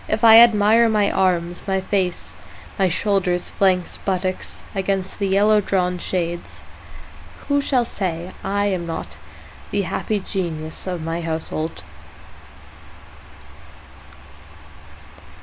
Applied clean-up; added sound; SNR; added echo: none; none; none; none.